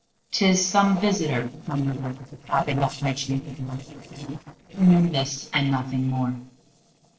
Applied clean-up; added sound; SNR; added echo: neural separator model SepFormer DNS4.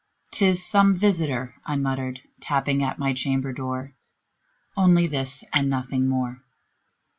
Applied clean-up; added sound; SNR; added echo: none; none; none; none.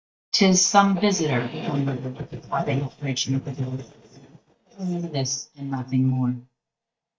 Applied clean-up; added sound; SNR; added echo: neural mask model DeepFilterNet 3.